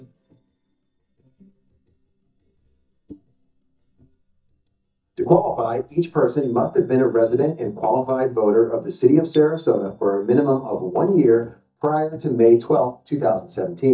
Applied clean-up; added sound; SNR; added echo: neural mask model DeepFilterNet 3.